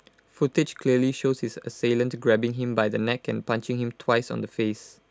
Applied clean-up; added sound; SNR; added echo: none; none; none; none.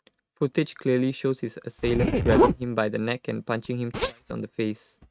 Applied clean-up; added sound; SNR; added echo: neural mask model RNNoise.